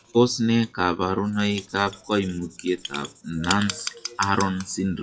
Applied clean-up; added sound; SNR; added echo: classical method WPE with log-MMSE.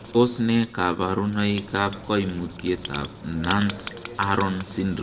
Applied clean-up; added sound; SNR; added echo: none; Writing; 12 dB; reverberation time 0.6 s.